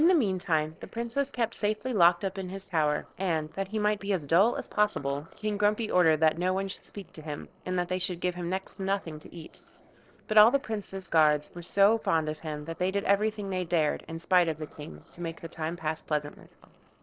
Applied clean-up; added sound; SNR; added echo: neural separator model SepFormer DNS4.